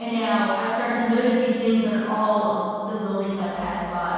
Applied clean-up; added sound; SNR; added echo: none; none; none; reverberation time 2.1 s.